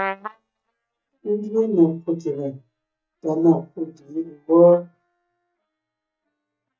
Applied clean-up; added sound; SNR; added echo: neural mask model DeepFilterNet 3.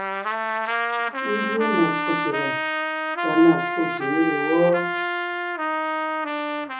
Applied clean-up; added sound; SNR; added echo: none; Trumpet; 0 dB; reverberation time 0.7 s.